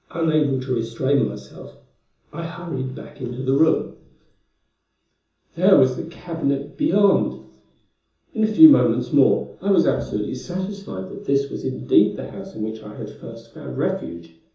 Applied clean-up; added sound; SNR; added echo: none; none; none; reverberation time 0.6 s.